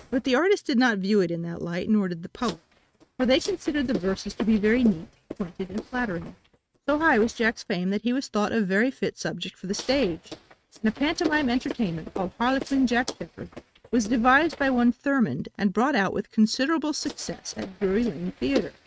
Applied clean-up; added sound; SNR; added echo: neural mask model RNNoise.